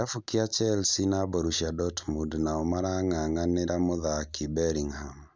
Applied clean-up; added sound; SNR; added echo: none; none; none; none.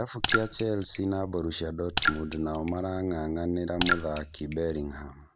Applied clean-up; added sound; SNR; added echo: none; Raindrop / Splash, splatter; 0 dB; none.